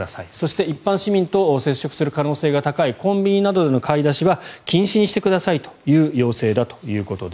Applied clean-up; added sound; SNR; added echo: none; none; none; none.